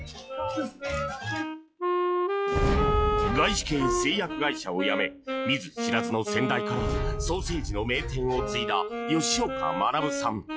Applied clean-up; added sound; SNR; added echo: classical method log-MMSE.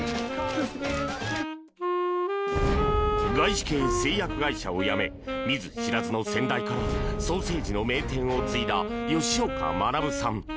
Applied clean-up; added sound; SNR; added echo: none; Wind instrument, woodwind instrument; 2 dB; none.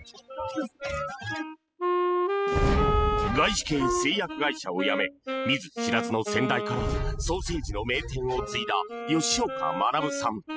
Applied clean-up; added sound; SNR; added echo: classical method spectral subtraction.